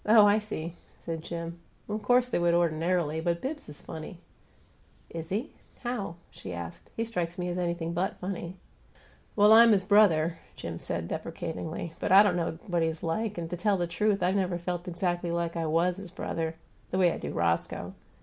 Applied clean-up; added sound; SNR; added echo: none; none; none; none.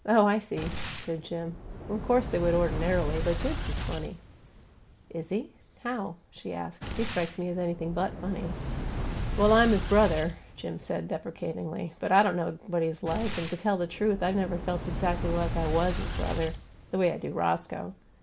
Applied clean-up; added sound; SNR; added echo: none; Boom; 6 dB; none.